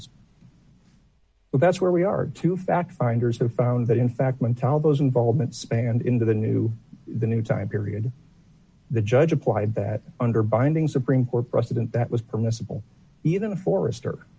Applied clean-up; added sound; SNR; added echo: none; none; none; none.